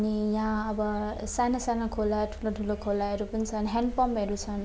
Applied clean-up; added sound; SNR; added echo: none; none; none; none.